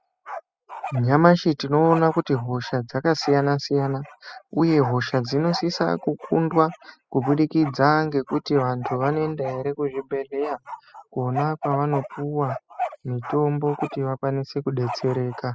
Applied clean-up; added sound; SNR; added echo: classical method spectral subtraction.